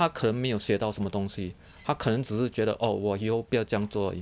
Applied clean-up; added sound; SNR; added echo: none; none; none; none.